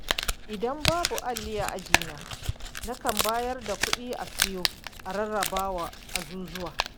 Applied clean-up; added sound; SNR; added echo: none; Crumpling, crinkling; -2 dB; none.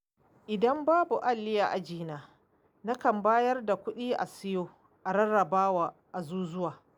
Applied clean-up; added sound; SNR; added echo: none; none; none; none.